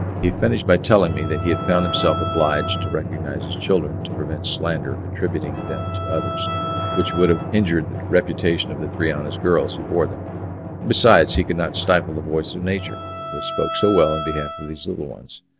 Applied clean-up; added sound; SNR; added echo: none; Bowed string instrument + Drum; 6 dB; none.